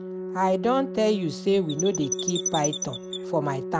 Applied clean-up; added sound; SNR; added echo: none; Organ + Chirp, tweet; 6 dB; none.